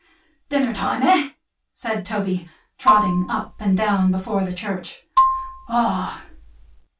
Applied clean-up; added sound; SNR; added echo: none; Marimba, xylophone; 1 dB; reverberation time 0.2 s.